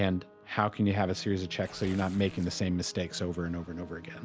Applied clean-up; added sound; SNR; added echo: none; Tearing; 20 dB; none.